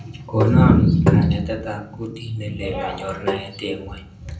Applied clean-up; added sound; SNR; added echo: none; Tap; 6 dB; reverberation time 0.6 s.